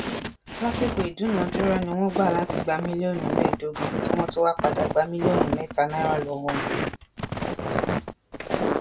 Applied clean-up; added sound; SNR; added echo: none; Walk, footsteps; 1 dB; none.